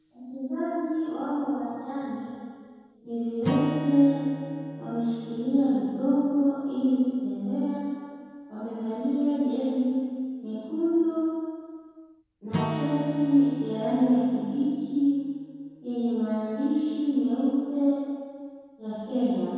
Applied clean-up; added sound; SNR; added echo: none; Acoustic guitar / Strum; 13 dB; reverberation time 2.0 s.